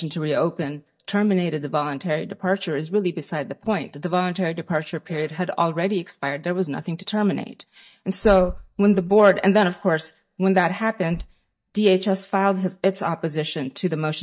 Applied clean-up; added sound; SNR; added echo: neural mask model DeepFilterNet 3.